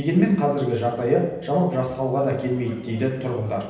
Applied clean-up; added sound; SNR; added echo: none; none; none; reverberation time 0.9 s.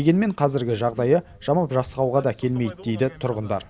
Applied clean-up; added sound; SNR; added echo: none; none; none; none.